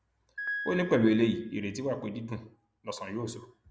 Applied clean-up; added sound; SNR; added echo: none; Piano; 10 dB; none.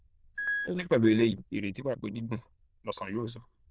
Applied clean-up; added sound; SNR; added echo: neural diffusion model UNIVERSE++.